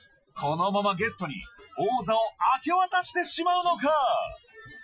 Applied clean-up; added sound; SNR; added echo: classical method Wiener filter.